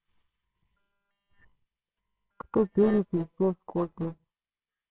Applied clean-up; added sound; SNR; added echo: neural separator model SepFormer WHAMR!.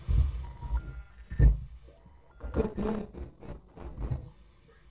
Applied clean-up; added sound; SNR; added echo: neural separator model SepFormer DNS4.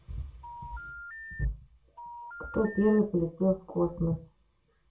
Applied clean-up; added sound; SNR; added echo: none; Telephone; 13 dB; reverberation time 0.2 s.